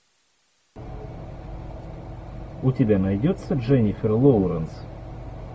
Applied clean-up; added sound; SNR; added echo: none; none; none; none.